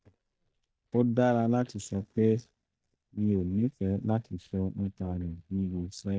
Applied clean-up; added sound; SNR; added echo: neural mask model DeepFilterNet 3.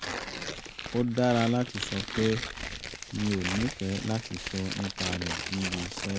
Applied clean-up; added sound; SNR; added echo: none; Tearing; 6 dB; none.